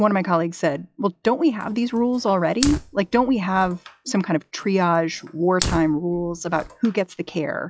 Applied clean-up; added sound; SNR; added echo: classical method log-MMSE.